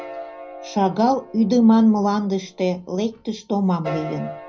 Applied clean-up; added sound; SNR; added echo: none; Piano; 16 dB; reverberation time 0.5 s.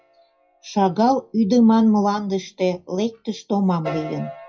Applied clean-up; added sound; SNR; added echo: classical method WPE with log-MMSE.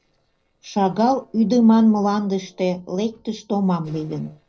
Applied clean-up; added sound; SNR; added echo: neural separator model SepFormer DNS4.